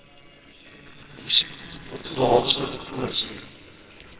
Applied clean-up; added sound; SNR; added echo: neural separator model SepFormer WHAMR!.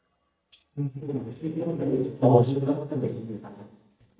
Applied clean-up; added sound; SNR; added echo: neural mask model DeepFilterNet 3.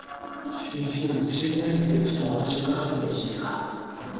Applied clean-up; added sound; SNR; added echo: neural separator model SepFormer DNS4.